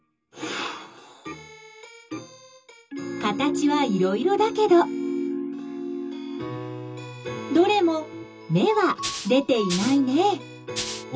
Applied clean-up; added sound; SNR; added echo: none; Rattle (instrument); 8 dB; reverberation time 0.2 s.